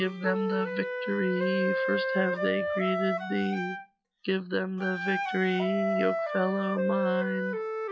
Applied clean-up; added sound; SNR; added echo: classical method log-MMSE.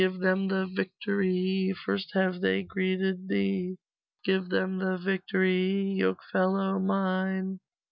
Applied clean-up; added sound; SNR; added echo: none; none; none; none.